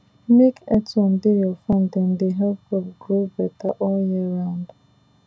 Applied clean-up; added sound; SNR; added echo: none; none; none; none.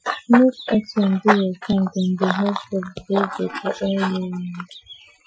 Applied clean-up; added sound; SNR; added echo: classical method Wiener filter.